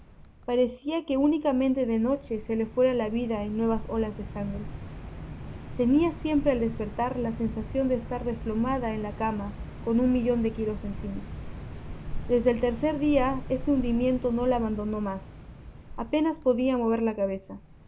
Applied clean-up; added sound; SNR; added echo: none; Cricket; 11 dB; none.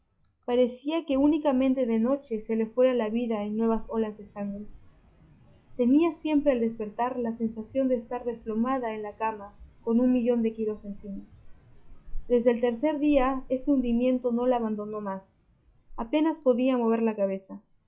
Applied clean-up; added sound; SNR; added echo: classical method log-MMSE.